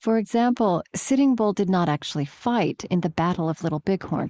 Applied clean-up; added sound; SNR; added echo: neural mask model Resemble Enhance denoiser.